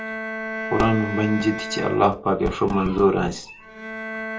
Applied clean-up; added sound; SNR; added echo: none; Bowed string instrument; 9 dB; reverberation time 0.2 s.